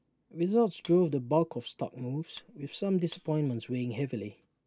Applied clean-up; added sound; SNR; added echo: neural mask model Resemble Enhance denoiser.